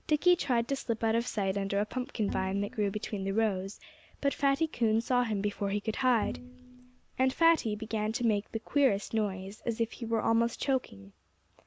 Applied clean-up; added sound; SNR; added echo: none; Bowed string instrument; 13 dB; none.